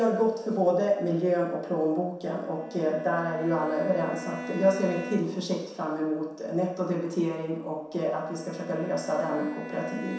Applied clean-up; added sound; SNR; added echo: none; Bowed string instrument; 15 dB; reverberation time 0.7 s.